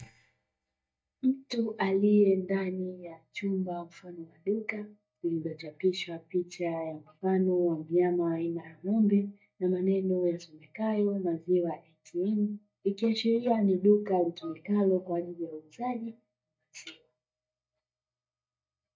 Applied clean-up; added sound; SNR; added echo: neural mask model DeepFilterNet 3.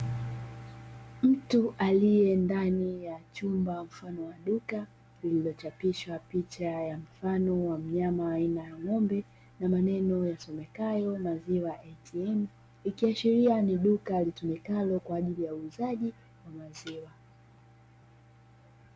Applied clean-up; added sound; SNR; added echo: none; none; none; none.